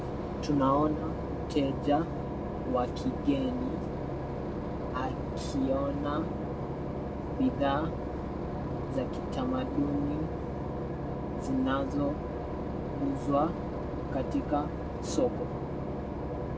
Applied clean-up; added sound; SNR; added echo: none; Engine / Boat, Water vehicle; 1 dB; none.